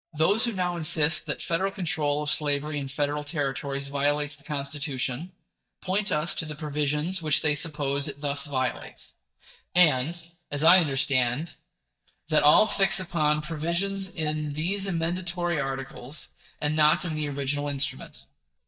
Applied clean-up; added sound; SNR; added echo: neural mask model DeepFilterNet 3.